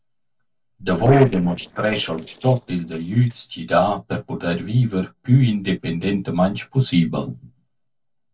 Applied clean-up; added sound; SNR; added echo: neural separator model SepFormer DNS4.